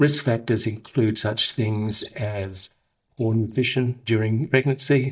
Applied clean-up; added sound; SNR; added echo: neural mask model DeepFilterNet 3.